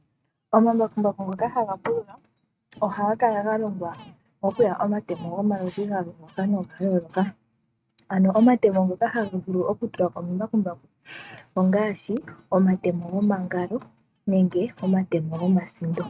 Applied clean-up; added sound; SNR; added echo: neural mask model RNNoise.